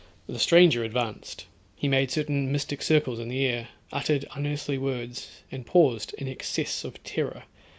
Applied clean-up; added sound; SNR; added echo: none; none; none; none.